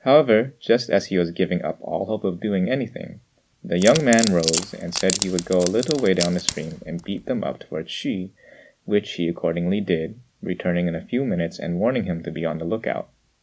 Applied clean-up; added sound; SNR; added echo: none; Wood; 6 dB; none.